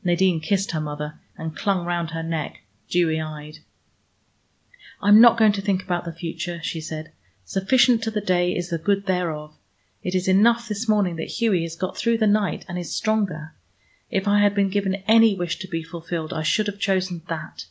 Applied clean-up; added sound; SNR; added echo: none; none; none; none.